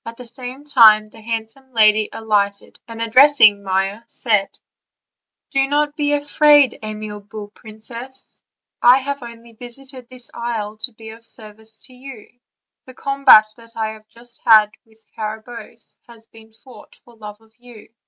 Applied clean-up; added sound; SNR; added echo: none; none; none; none.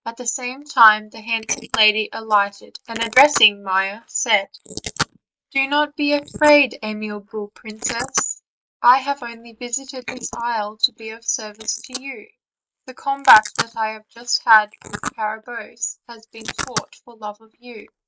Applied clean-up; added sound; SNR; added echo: neural mask model Resemble Enhance denoiser.